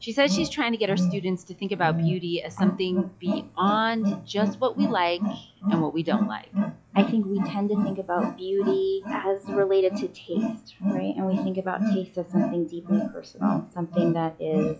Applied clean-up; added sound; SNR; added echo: classical method log-MMSE.